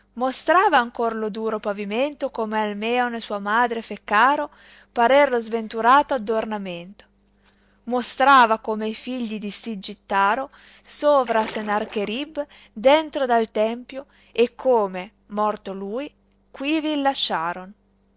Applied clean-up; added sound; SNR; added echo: neural separator model SepFormer DNS4.